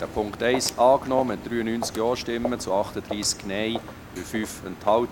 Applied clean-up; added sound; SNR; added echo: none; Walk, footsteps; 11 dB; none.